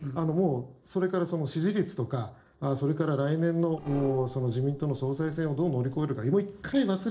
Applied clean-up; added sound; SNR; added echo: neural separator model SepFormer DNS4.